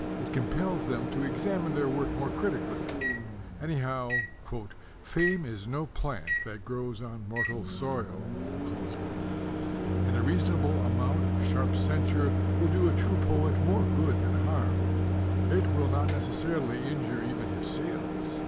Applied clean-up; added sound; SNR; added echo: none; Microwave oven; -4 dB; none.